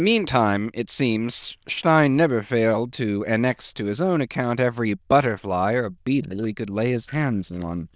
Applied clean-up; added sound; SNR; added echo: neural diffusion model UNIVERSE++.